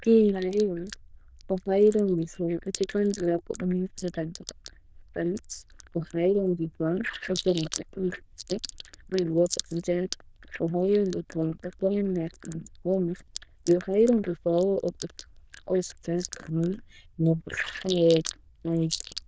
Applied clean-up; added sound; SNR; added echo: neural diffusion model UNIVERSE++.